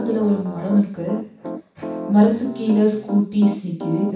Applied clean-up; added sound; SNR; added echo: none; Piano; 11 dB; reverberation time 0.7 s.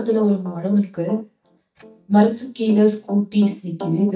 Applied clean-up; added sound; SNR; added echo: neural mask model DeepFilterNet 3.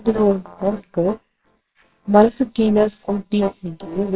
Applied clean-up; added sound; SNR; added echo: neural separator model SepFormer WHAMR!.